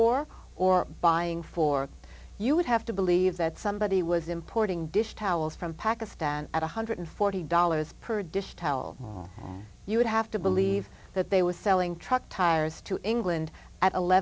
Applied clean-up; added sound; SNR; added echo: none; none; none; none.